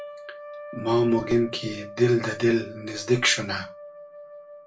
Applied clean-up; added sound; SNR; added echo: none; Trumpet; 15 dB; reverberation time 0.2 s.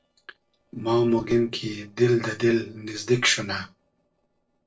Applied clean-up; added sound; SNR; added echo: neural separator model SepFormer DNS4.